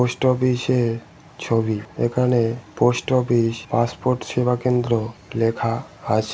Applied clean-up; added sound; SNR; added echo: none; none; none; none.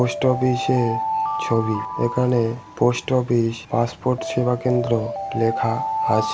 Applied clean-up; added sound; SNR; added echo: none; Alarm; 6 dB; none.